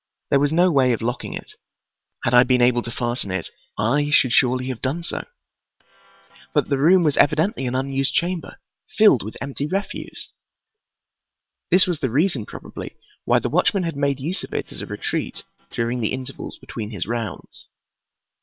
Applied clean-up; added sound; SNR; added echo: neural separator model SepFormer WHAM!.